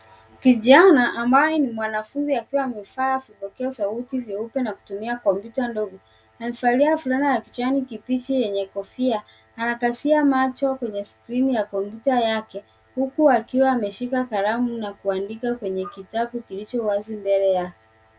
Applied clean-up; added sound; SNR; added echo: none; none; none; none.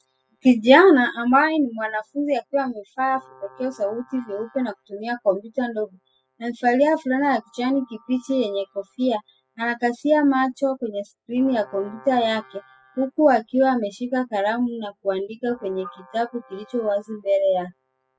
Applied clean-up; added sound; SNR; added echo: classical method spectral subtraction.